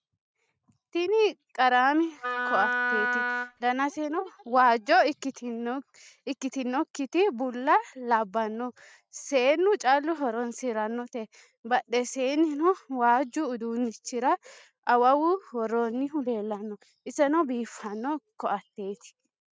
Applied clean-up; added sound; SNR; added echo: neural mask model RNNoise.